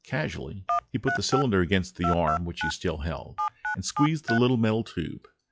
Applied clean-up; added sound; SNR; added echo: classical method log-MMSE.